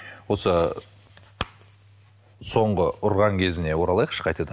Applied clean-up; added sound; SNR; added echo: none; none; none; none.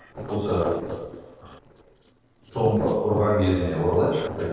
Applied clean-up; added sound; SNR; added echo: neural separator model SepFormer DNS4.